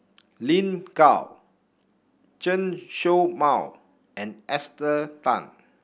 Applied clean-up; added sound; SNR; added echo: none; none; none; none.